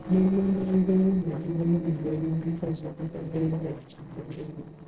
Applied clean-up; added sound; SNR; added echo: neural separator model SepFormer DNS4.